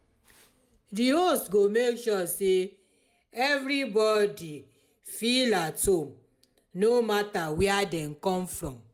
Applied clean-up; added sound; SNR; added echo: none; none; none; none.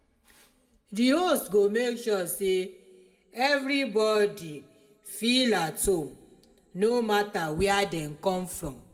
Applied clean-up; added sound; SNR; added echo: none; none; none; reverberation time 0.8 s.